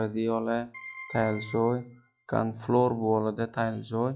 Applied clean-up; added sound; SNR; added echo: classical method log-MMSE.